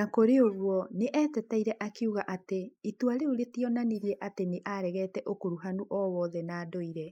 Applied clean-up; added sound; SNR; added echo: neural mask model Resemble Enhance denoiser.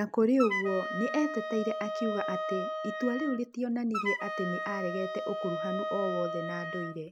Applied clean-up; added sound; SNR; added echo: none; Wind instrument, woodwind instrument; 4 dB; none.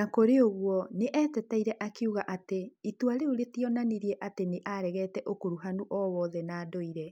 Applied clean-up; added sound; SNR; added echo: none; none; none; none.